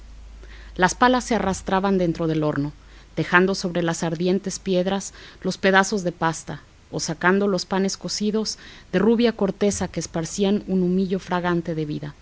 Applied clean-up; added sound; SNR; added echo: none; none; none; none.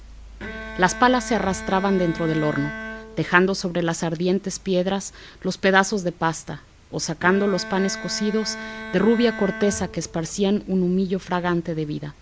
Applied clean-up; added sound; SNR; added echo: none; Bowed string instrument; 12 dB; none.